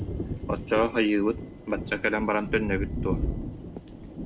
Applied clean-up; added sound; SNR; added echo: none; Thunder; 5 dB; none.